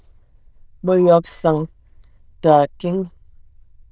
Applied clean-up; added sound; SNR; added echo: neural diffusion model UNIVERSE++.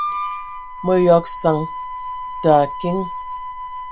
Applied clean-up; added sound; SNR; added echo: none; Harmonica; 8 dB; none.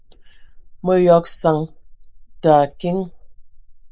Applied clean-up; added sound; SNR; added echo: neural mask model Resemble Enhance denoiser.